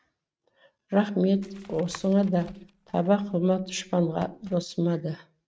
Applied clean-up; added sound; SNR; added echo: neural mask model RNNoise.